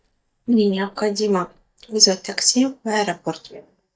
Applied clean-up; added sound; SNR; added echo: neural mask model DeepFilterNet 3.